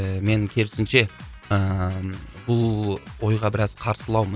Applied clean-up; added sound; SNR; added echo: none; none; none; none.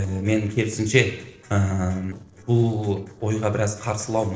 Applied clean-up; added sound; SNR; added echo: neural separator model SepFormer DNS4.